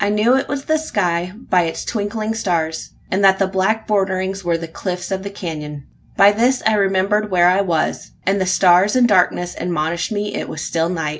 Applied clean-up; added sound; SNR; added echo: none; none; none; none.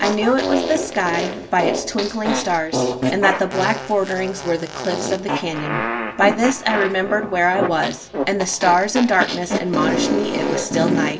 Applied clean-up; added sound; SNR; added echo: none; Fart; 3 dB; none.